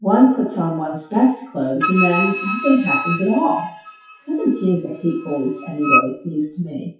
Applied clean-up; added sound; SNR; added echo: classical method WPE with log-MMSE.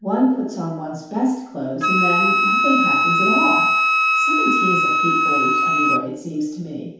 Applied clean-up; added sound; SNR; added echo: none; Wind instrument, woodwind instrument; -4 dB; reverberation time 0.8 s.